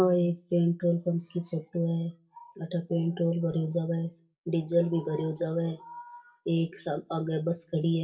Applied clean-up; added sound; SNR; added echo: none; none; none; reverberation time 0.2 s.